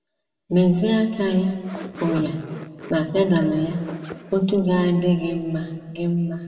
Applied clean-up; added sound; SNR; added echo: none; Zipper (clothing); 17 dB; reverberation time 1.5 s.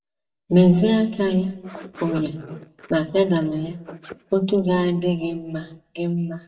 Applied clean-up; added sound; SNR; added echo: neural mask model DeepFilterNet 3.